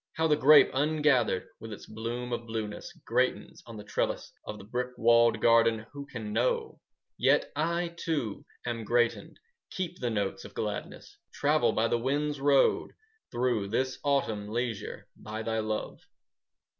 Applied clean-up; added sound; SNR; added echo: none; none; none; none.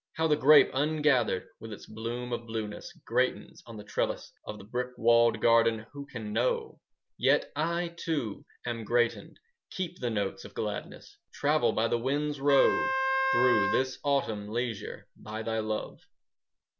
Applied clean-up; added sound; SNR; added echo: none; Wind instrument, woodwind instrument; 0 dB; none.